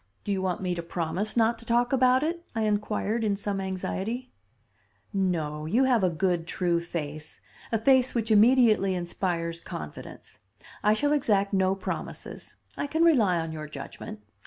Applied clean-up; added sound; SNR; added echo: none; none; none; none.